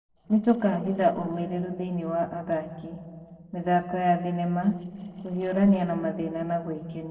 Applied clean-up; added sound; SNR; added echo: neural separator model SepFormer DNS4.